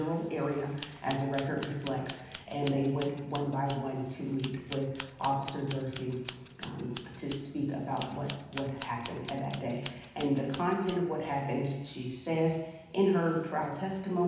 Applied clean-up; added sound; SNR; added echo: none; Scissors; 0 dB; reverberation time 1.1 s.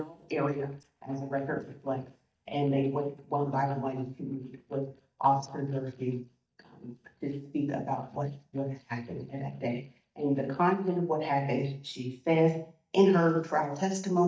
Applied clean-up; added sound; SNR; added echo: neural mask model DeepFilterNet 3.